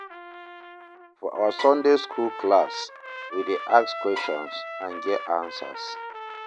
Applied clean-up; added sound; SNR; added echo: none; Trumpet + Bowed string instrument; 11 dB; none.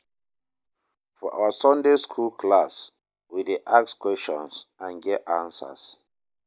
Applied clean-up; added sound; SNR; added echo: none; none; none; none.